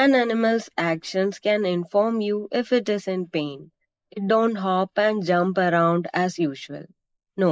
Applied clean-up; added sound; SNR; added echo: neural mask model Resemble Enhance denoiser.